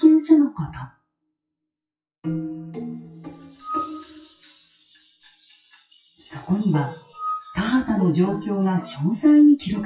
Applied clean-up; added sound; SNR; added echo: classical method WPE with log-MMSE.